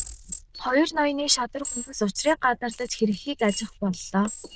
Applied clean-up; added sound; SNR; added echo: neural diffusion model UNIVERSE++.